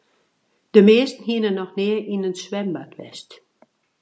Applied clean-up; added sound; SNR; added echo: none; none; none; none.